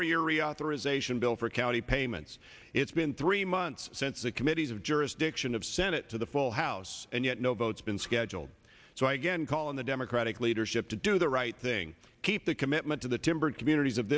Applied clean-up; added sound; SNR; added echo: none; none; none; none.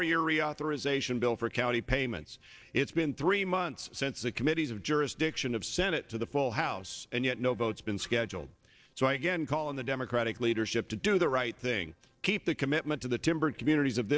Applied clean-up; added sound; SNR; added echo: neural separator model SepFormer DNS4.